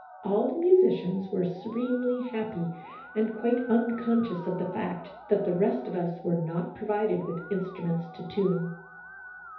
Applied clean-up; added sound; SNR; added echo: none; Musical instrument; 18 dB; reverberation time 2.2 s.